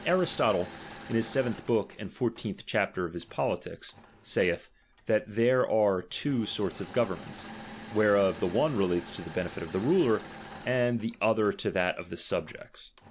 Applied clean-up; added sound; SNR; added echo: none; Engine / Mechanisms; 18 dB; none.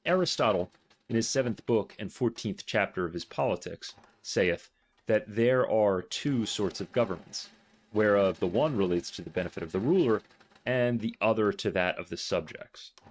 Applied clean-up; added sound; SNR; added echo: neural mask model RNNoise.